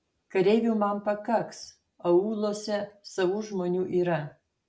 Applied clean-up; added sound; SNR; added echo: none; none; none; none.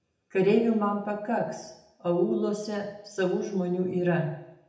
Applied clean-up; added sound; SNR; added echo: none; none; none; reverberation time 0.7 s.